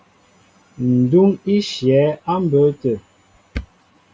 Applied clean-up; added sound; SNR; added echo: none; none; none; none.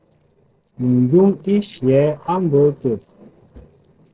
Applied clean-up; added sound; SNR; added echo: neural separator model SepFormer DNS4.